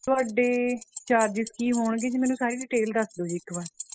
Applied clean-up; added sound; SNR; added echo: classical method spectral subtraction.